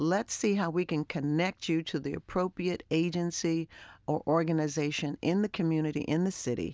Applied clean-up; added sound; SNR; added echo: none; none; none; none.